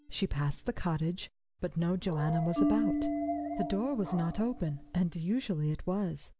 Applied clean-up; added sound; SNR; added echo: none; Dog + Marimba, xylophone; 5 dB; none.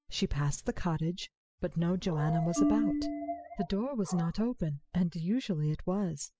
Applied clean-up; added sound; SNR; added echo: classical method spectral subtraction.